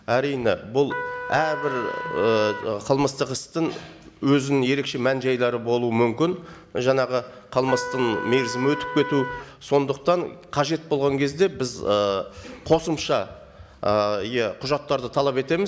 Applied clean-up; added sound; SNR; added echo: none; Trumpet; 8 dB; none.